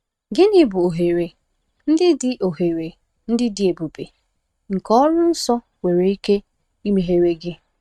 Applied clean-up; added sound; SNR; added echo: neural mask model RNNoise.